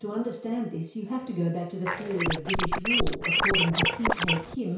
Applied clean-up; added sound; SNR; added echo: none; Scratching (performance technique); -4 dB; reverberation time 0.6 s.